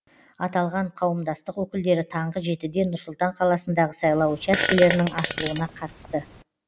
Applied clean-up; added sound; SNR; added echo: none; Fart; 2 dB; none.